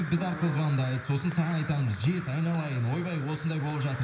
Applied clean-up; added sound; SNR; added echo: none; Crow; 15 dB; reverberation time 0.9 s.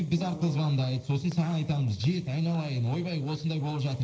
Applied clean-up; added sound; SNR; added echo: neural separator model SepFormer DNS4.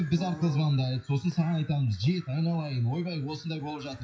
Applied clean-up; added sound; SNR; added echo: classical method WPE with log-MMSE.